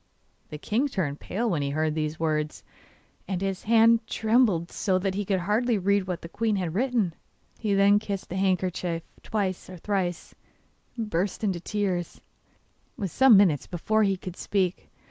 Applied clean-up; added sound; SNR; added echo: none; none; none; none.